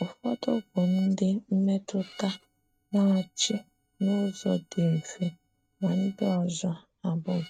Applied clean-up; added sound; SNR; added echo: neural mask model RNNoise.